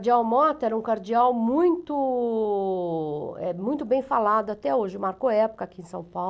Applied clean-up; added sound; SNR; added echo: none; none; none; none.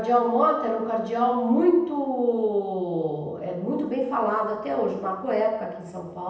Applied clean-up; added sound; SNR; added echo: none; none; none; reverberation time 0.9 s.